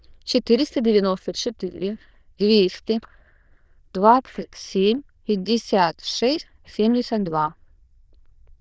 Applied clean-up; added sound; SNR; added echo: neural diffusion model UNIVERSE++.